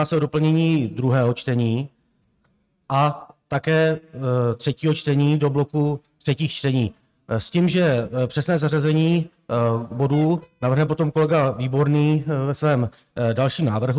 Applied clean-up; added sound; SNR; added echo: neural mask model RNNoise.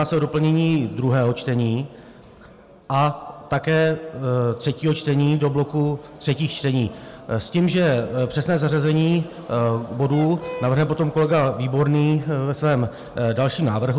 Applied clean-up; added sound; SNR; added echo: none; Fowl; 17 dB; none.